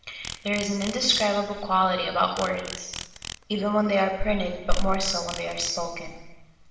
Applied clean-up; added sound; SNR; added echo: none; Insect; 15 dB; reverberation time 1.0 s.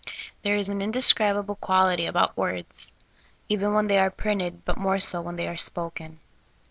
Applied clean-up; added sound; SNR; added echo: none; none; none; none.